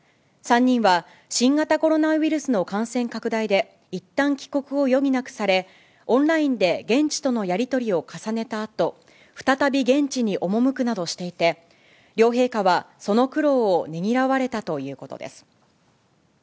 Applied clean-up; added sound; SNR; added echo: none; none; none; none.